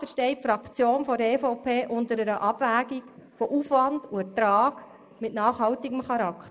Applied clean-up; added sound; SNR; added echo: neural mask model Resemble Enhance denoiser.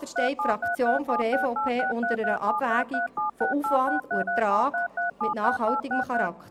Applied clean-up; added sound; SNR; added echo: none; Telephone; 1 dB; none.